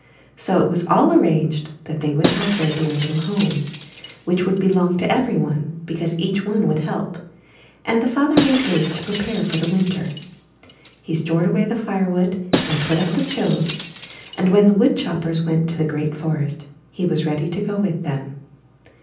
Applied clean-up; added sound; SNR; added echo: none; Shatter; 9 dB; reverberation time 0.6 s.